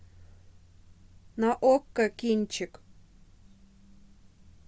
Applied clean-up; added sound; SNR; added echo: none; none; none; none.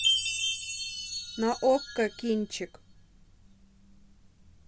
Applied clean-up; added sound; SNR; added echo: none; Chime; 2 dB; none.